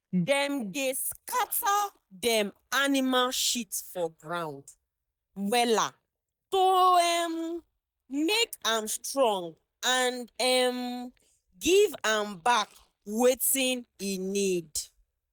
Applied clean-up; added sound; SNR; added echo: neural mask model DeepFilterNet 3.